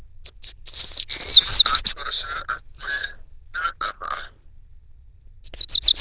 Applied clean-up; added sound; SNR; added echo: neural diffusion model UNIVERSE++.